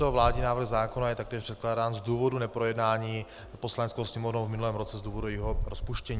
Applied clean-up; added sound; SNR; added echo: none; Wind; 8 dB; none.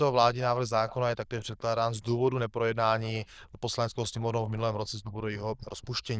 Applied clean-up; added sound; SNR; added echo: neural diffusion model UNIVERSE++.